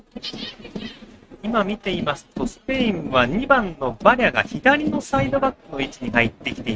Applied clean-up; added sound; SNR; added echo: neural mask model RNNoise.